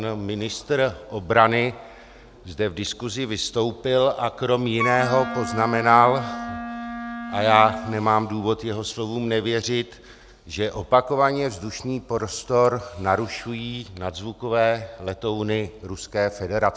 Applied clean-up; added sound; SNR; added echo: none; Wind instrument, woodwind instrument; 8 dB; none.